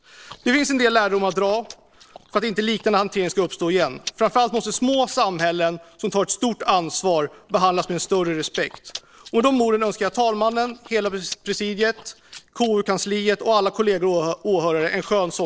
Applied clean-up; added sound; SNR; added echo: neural separator model SepFormer DNS4.